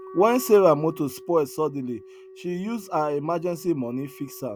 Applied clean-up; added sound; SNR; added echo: none; Wind instrument, woodwind instrument; 19 dB; none.